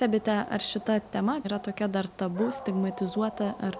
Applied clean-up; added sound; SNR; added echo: none; Dog; 15 dB; none.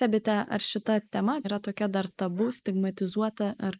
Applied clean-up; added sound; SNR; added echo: neural mask model Resemble Enhance denoiser.